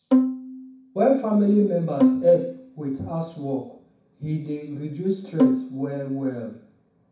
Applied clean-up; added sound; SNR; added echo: none; Bowed string instrument; 0 dB; reverberation time 0.6 s.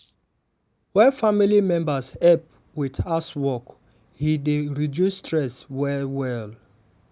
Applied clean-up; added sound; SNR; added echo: none; none; none; none.